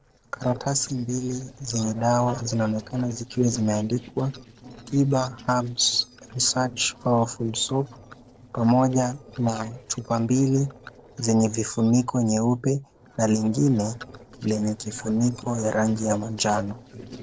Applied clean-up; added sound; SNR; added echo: neural separator model SepFormer DNS4.